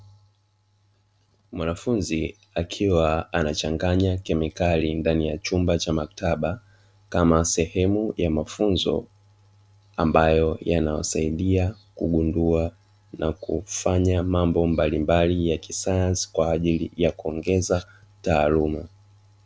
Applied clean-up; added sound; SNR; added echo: none; none; none; none.